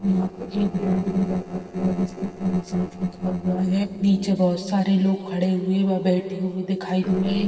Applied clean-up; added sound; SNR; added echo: neural separator model SepFormer DNS4.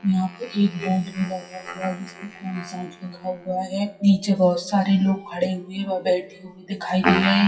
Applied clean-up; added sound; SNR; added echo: classical method WPE with log-MMSE.